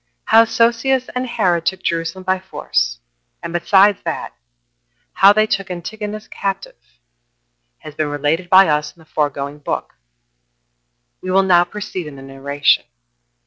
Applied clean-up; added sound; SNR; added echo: none; none; none; none.